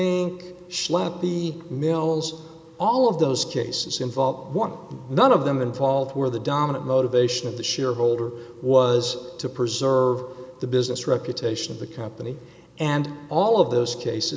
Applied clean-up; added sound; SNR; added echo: none; none; none; none.